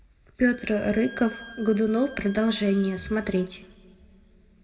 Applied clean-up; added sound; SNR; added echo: none; Wind instrument, woodwind instrument; 19 dB; reverberation time 1.3 s.